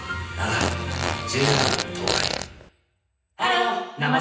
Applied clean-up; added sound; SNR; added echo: none; Fart; 1 dB; reverberation time 0.9 s.